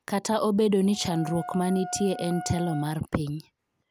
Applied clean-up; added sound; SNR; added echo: none; Wind instrument, woodwind instrument; 13 dB; none.